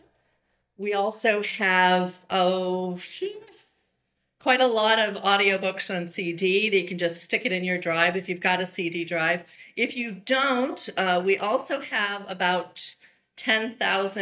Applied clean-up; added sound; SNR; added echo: neural mask model DeepFilterNet 3.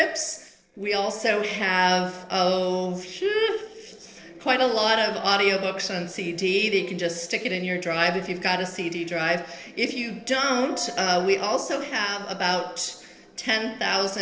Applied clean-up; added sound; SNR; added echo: neural separator model SepFormer DNS4.